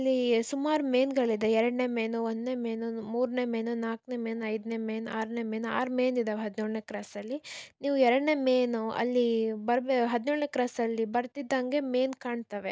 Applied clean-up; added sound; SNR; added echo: none; none; none; none.